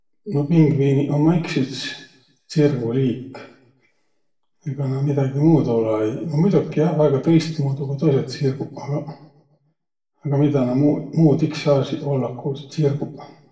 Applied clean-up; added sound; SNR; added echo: none; none; none; reverberation time 0.6 s.